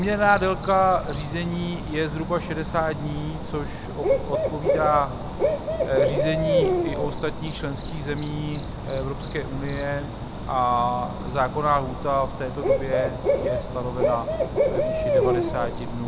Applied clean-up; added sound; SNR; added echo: none; Cricket / Bird; 0 dB; none.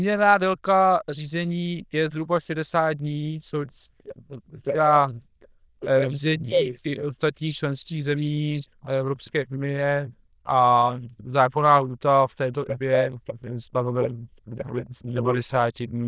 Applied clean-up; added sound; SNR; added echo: neural diffusion model UNIVERSE++.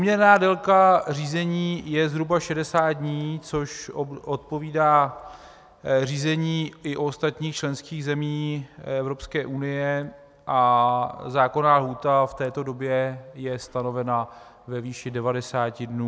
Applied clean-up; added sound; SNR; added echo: none; none; none; none.